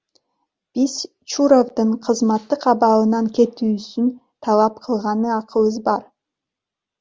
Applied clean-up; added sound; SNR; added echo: none; none; none; none.